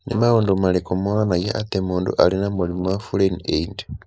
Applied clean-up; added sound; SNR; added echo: neural mask model Resemble Enhance denoiser.